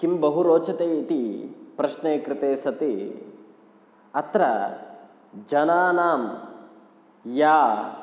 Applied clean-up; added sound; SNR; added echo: none; none; none; none.